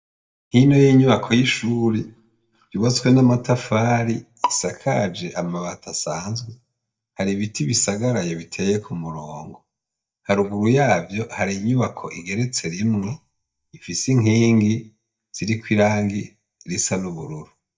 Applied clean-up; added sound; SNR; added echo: neural mask model DeepFilterNet 3.